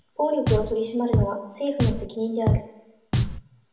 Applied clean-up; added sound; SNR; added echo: none; Drum; -1 dB; reverberation time 0.8 s.